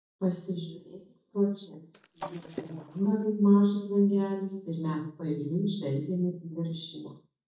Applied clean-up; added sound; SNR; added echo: neural mask model DeepFilterNet 3.